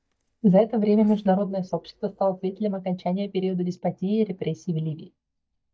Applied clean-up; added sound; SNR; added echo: neural mask model DeepFilterNet 3.